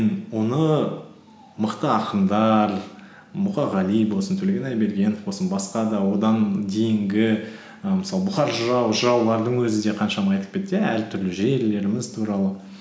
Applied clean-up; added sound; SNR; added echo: none; none; none; none.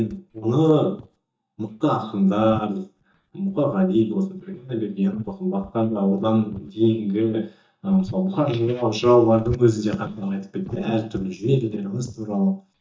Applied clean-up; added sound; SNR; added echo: neural mask model DeepFilterNet 3.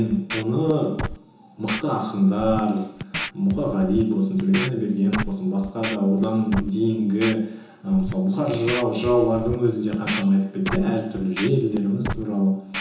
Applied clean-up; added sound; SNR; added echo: none; Scratching (performance technique); 11 dB; reverberation time 0.6 s.